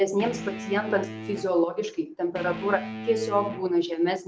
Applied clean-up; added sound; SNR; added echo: none; Guitar; 11 dB; none.